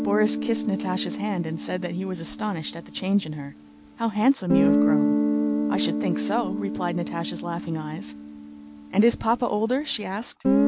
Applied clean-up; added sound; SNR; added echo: none; Guitar; 0 dB; none.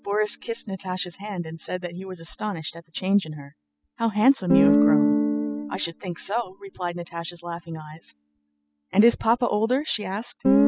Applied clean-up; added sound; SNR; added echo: classical method spectral subtraction.